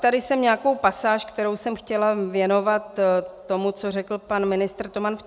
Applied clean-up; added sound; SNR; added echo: none; none; none; none.